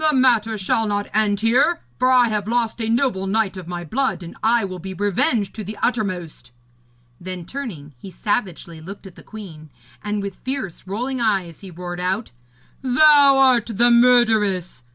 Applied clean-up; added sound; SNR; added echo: none; none; none; none.